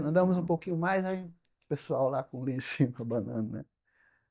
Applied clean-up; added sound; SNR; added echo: neural mask model DeepFilterNet 3.